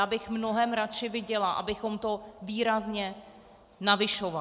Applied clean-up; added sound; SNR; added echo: none; none; none; none.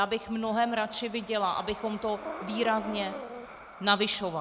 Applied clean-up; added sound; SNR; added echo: none; Breathing; 13 dB; none.